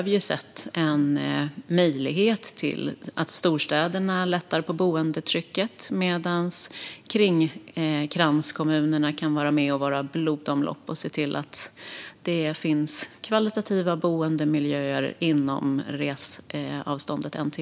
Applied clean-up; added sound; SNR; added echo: none; none; none; none.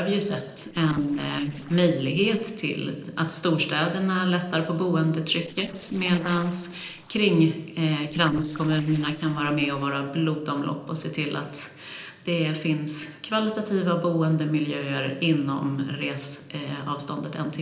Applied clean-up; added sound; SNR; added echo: neural separator model SepFormer DNS4.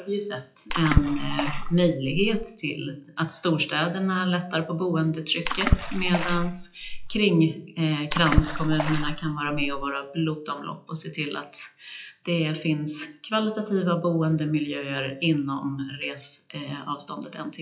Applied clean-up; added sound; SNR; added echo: classical method WPE with log-MMSE.